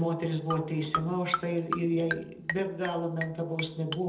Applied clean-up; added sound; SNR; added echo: none; Marimba, xylophone; 6 dB; reverberation time 0.8 s.